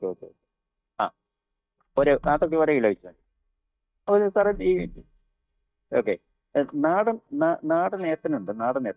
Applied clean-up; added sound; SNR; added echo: neural mask model DeepFilterNet 3.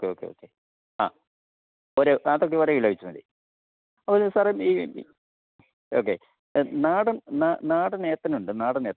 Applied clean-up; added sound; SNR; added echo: none; none; none; none.